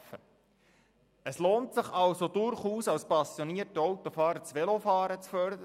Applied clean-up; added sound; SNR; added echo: none; none; none; none.